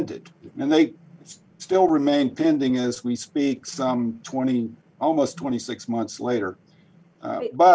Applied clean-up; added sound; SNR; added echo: none; none; none; none.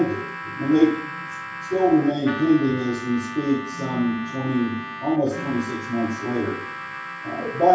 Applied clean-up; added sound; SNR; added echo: none; Harmonica; 11 dB; reverberation time 0.6 s.